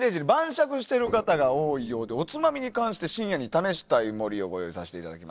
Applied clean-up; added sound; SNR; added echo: neural separator model SepFormer DNS4.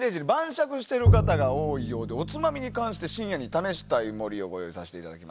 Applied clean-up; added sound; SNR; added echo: none; Bowed string instrument; -1 dB; none.